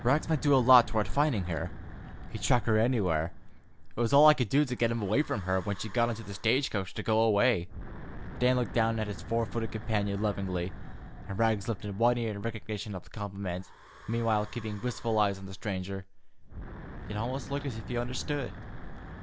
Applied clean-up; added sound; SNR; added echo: none; Wind / Breathing; 15 dB; none.